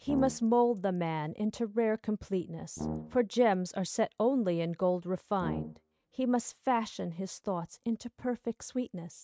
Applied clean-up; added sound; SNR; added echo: neural mask model RNNoise.